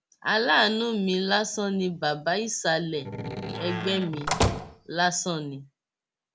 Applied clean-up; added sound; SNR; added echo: none; Slam; 3 dB; none.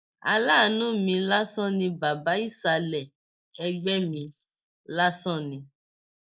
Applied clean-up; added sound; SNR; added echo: neural mask model Resemble Enhance denoiser.